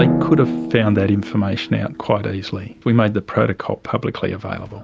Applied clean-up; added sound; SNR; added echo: none; Drum; 6 dB; none.